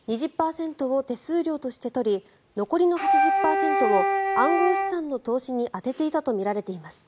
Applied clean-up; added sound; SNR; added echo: none; Wind instrument, woodwind instrument; -2 dB; none.